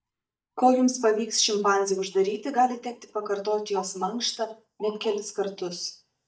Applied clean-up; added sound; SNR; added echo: neural mask model DeepFilterNet 3.